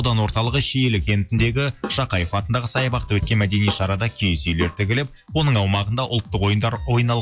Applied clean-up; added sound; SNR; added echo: classical method log-MMSE.